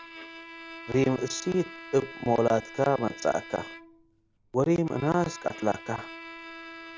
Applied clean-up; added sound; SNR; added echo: none; Bowed string instrument; 15 dB; none.